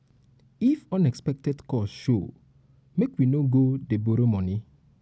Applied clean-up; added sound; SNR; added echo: none; none; none; none.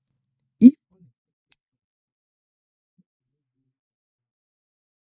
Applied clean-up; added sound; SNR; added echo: neural mask model DeepFilterNet 3.